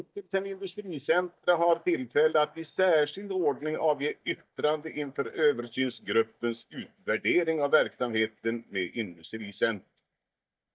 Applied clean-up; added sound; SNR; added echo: neural mask model DeepFilterNet 3.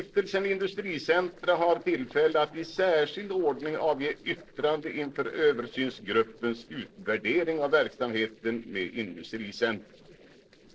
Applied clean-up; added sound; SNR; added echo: neural separator model SepFormer DNS4.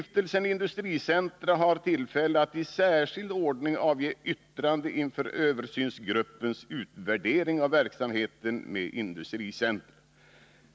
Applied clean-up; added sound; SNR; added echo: none; none; none; none.